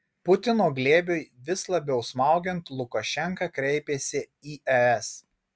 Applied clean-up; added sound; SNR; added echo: none; none; none; none.